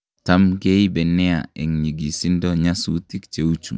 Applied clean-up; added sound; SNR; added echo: none; none; none; none.